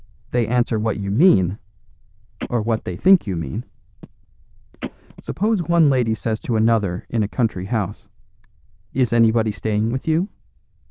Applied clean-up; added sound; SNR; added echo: neural diffusion model UNIVERSE++.